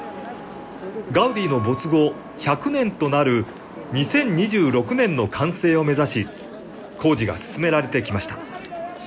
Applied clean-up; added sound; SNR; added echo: none; none; none; none.